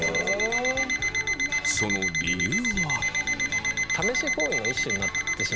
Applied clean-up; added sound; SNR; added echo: none; Alarm; -5 dB; none.